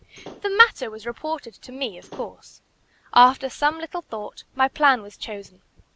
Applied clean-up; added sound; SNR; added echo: none; Slam / Wood; 19 dB; none.